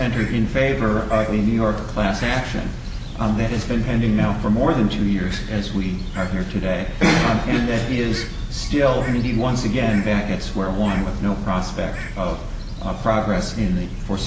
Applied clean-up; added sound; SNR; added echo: none; Bird; 15 dB; none.